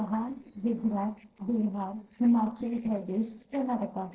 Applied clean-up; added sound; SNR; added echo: neural separator model SepFormer DNS4.